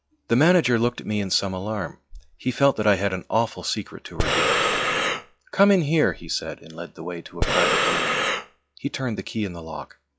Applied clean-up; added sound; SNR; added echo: classical method log-MMSE.